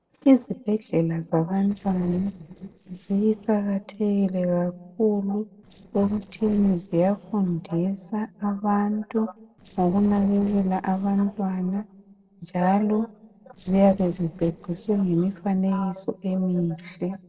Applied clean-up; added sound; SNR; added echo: neural separator model SepFormer DNS4.